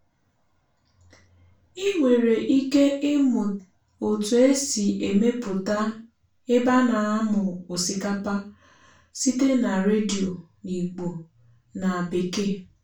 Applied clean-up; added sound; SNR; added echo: none; none; none; reverberation time 0.3 s.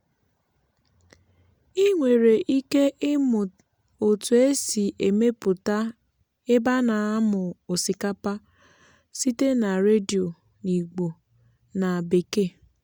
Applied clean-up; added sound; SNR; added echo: none; none; none; none.